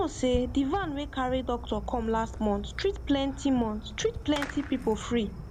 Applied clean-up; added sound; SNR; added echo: none; Fireworks; 9 dB; none.